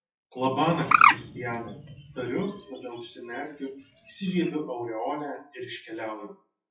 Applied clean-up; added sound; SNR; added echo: classical method WPE with log-MMSE.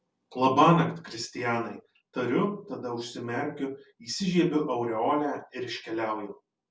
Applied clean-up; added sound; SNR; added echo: none; none; none; none.